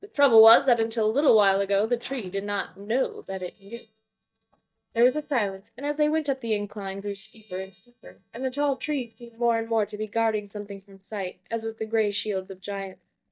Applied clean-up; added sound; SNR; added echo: neural mask model DeepFilterNet 3.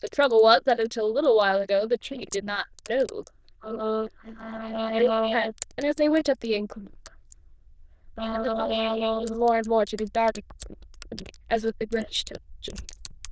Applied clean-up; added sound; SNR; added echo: neural diffusion model UNIVERSE++.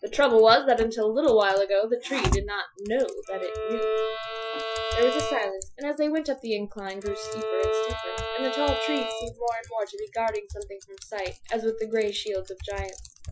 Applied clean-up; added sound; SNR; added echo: classical method Wiener filter.